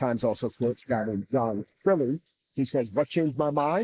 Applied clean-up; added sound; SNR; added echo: neural mask model Resemble Enhance denoiser.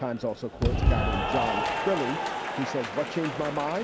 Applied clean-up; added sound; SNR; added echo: none; Applause / Cheering; -2 dB; none.